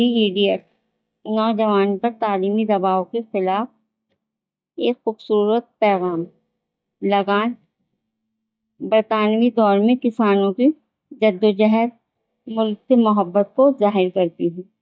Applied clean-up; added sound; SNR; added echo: neural mask model DeepFilterNet 3.